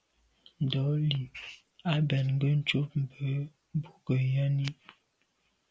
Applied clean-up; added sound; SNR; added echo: none; none; none; none.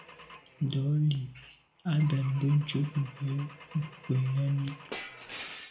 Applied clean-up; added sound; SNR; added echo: none; Glass / Engine / Car; 16 dB; reverberation time 0.3 s.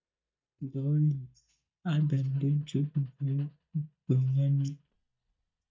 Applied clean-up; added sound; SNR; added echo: neural mask model DeepFilterNet 3.